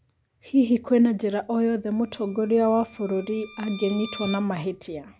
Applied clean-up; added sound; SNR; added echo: none; Bowed string instrument; 19 dB; none.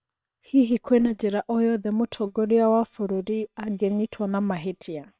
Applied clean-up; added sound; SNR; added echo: neural separator model SepFormer WHAM!.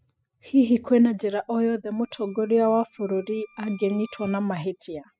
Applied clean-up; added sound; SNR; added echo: classical method spectral subtraction.